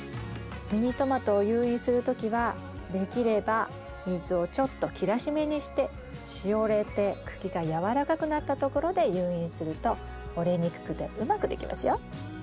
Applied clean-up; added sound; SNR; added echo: none; none; none; none.